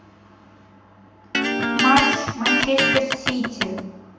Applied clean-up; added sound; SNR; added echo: none; Electric guitar; -3 dB; reverberation time 0.8 s.